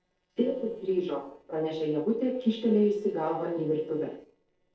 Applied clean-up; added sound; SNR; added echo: neural separator model SepFormer DNS4.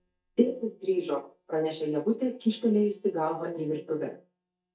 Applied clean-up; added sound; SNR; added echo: neural mask model DeepFilterNet 3.